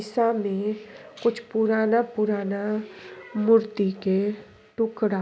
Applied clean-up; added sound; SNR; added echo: none; none; none; none.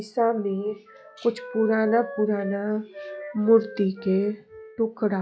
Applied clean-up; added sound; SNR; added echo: classical method log-MMSE.